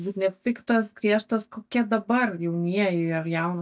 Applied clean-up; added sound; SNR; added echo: neural mask model DeepFilterNet 3.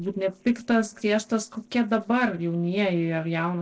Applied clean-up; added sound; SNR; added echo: neural separator model SepFormer DNS4.